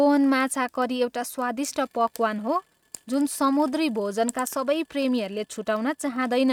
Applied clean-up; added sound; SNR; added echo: neural mask model RNNoise.